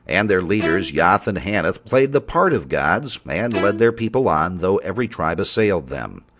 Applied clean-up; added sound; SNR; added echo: none; Bowed string instrument; 12 dB; none.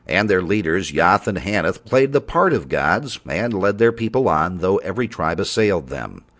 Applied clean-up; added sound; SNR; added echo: none; none; none; none.